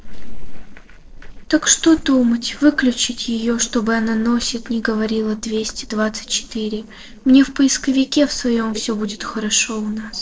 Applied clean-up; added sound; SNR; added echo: neural separator model SepFormer DNS4.